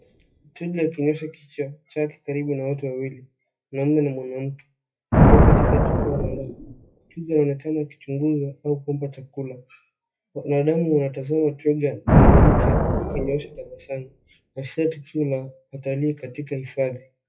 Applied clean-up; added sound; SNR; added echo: classical method WPE with log-MMSE.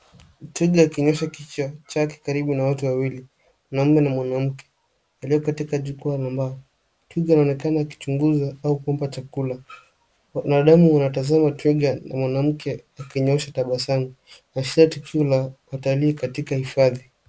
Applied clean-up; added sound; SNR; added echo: none; none; none; none.